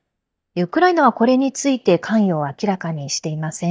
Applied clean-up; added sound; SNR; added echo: neural mask model DeepFilterNet 3.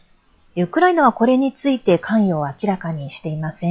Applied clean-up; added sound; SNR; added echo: classical method log-MMSE.